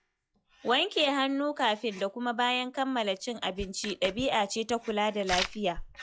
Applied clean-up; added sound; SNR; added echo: classical method log-MMSE.